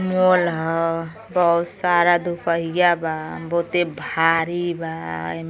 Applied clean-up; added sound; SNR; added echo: none; none; none; none.